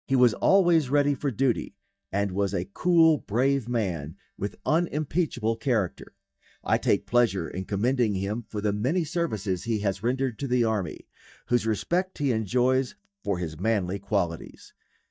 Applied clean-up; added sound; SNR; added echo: neural mask model DeepFilterNet 3.